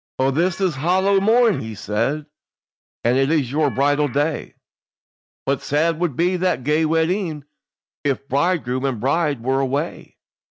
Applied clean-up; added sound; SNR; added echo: none; Telephone; 18 dB; none.